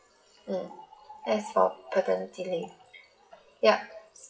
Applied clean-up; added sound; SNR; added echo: classical method WPE with log-MMSE.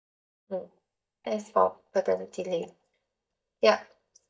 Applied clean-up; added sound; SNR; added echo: neural mask model DeepFilterNet 3.